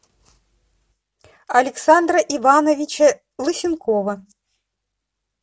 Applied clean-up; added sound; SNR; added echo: none; none; none; none.